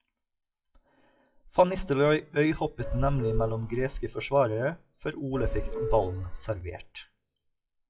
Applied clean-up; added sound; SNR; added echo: classical method WPE with log-MMSE.